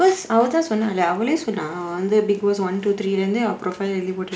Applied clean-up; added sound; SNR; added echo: none; none; none; none.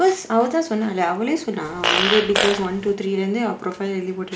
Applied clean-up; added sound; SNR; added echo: none; Fart; 1 dB; none.